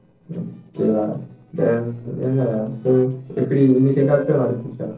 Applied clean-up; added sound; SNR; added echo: neural separator model SepFormer DNS4.